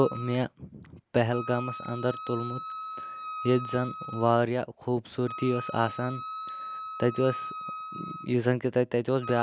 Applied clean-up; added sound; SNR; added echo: none; Wind instrument, woodwind instrument; 10 dB; none.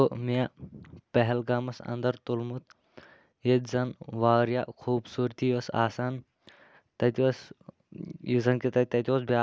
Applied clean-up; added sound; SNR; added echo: none; none; none; none.